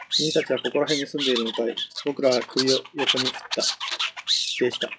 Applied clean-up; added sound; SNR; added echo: classical method log-MMSE.